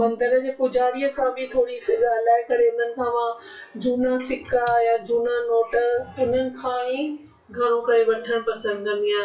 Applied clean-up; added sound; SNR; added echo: classical method WPE with log-MMSE.